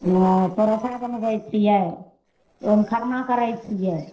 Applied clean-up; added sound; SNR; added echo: neural separator model SepFormer DNS4.